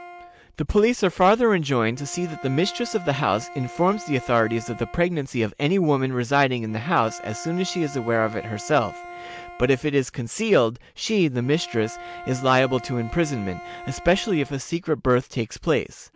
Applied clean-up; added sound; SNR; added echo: none; Bowed string instrument; 17 dB; none.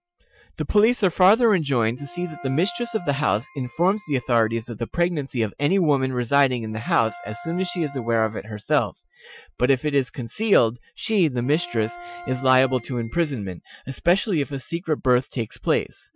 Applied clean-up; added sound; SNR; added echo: classical method Wiener filter.